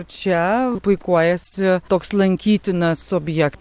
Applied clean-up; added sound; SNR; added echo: none; none; none; none.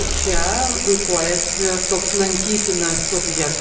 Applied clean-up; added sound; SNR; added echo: none; Bicycle; -2 dB; reverberation time 0.6 s.